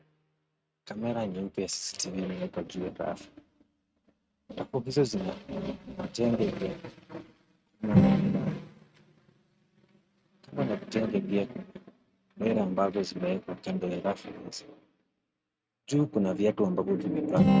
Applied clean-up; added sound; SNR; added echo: neural mask model RNNoise.